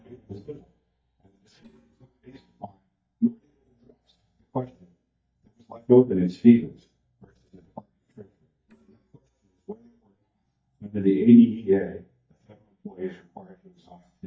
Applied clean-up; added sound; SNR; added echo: neural mask model DeepFilterNet 3.